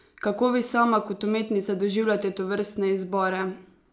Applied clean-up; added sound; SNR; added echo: none; none; none; none.